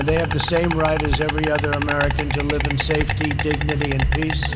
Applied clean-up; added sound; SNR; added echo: none; Insect; 2 dB; none.